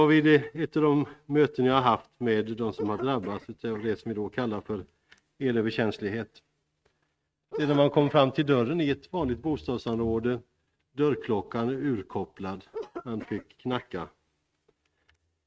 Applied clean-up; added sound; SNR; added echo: neural mask model RNNoise.